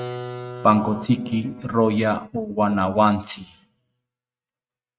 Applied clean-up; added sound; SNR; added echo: neural mask model RNNoise.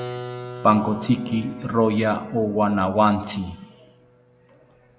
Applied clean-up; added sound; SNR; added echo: none; Keyboard (musical); 16 dB; none.